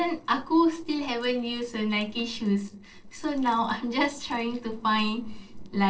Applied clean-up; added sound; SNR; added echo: neural separator model SepFormer DNS4.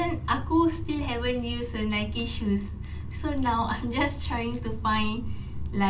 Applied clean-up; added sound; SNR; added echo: none; Chirp, tweet; 10 dB; reverberation time 0.2 s.